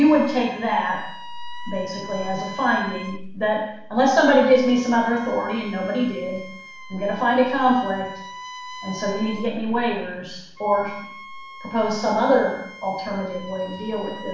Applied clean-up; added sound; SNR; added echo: none; Wind instrument, woodwind instrument; 17 dB; reverberation time 0.7 s.